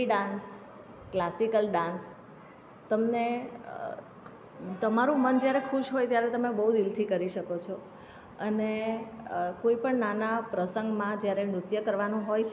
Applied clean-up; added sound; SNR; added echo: none; none; none; none.